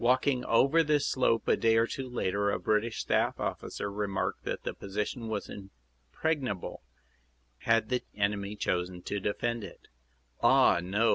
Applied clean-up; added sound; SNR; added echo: none; none; none; none.